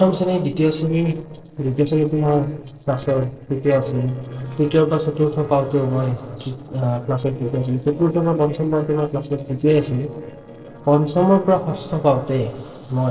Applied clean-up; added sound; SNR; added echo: neural separator model SepFormer DNS4.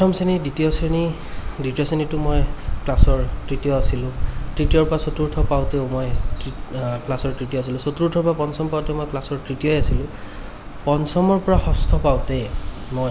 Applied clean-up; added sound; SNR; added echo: none; none; none; none.